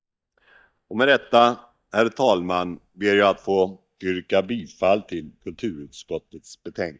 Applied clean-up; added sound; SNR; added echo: neural mask model DeepFilterNet 3.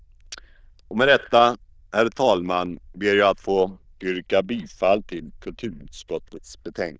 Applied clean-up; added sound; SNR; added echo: neural diffusion model UNIVERSE++.